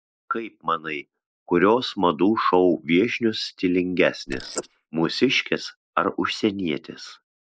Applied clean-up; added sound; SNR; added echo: neural mask model Resemble Enhance denoiser.